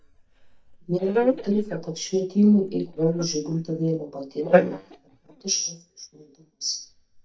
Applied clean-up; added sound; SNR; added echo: neural mask model DeepFilterNet 3.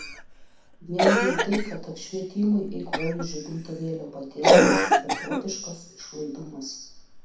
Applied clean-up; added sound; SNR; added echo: none; Cough; -5 dB; reverberation time 0.6 s.